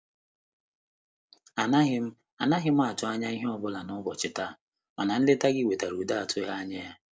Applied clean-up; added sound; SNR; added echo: none; none; none; none.